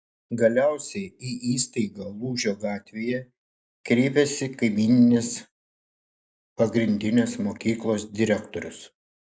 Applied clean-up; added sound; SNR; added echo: none; none; none; none.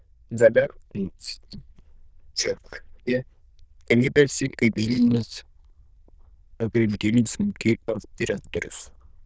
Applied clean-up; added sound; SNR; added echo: neural diffusion model UNIVERSE++.